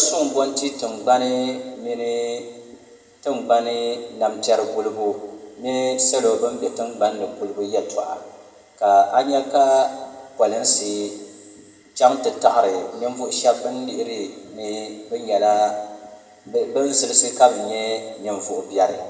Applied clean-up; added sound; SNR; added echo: none; none; none; reverberation time 1.3 s.